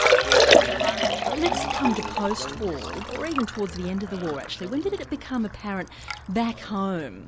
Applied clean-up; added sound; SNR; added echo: none; Liquid; -3 dB; none.